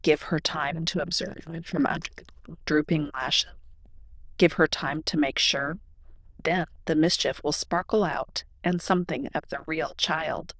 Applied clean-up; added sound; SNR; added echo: neural diffusion model UNIVERSE++.